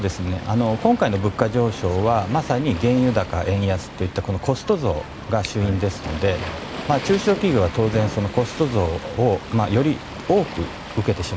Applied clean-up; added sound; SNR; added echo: none; Waves, surf; 12 dB; none.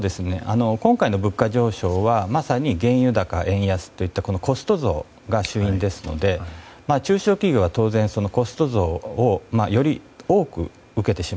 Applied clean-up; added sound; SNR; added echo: none; none; none; none.